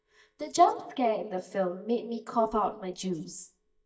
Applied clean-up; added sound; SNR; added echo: neural mask model DeepFilterNet 3.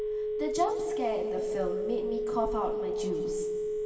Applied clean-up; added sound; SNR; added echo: none; Telephone; -3 dB; reverberation time 2.1 s.